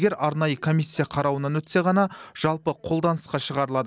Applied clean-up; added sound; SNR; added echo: none; none; none; none.